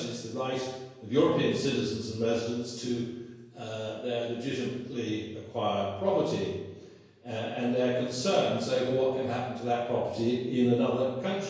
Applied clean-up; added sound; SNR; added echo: none; none; none; reverberation time 1.0 s.